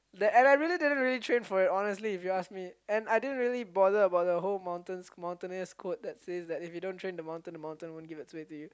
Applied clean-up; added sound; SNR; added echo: none; none; none; none.